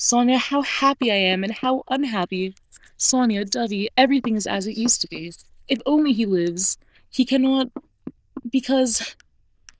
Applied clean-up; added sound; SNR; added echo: neural diffusion model UNIVERSE++.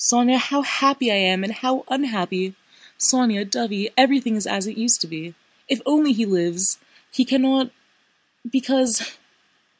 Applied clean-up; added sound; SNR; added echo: none; none; none; none.